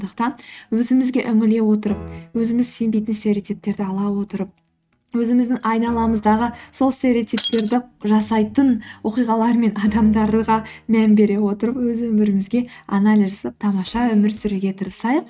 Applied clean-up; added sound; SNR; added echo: neural mask model RNNoise.